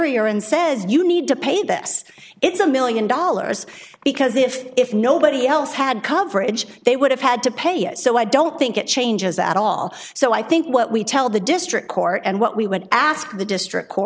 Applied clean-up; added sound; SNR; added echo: none; none; none; none.